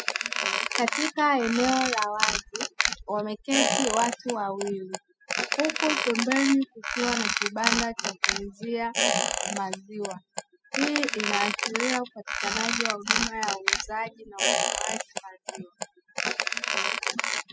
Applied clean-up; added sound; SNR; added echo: classical method spectral subtraction.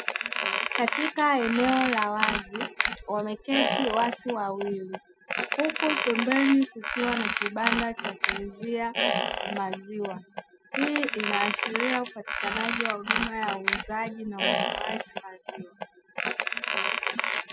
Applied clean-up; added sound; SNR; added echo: none; Squeak; -1 dB; none.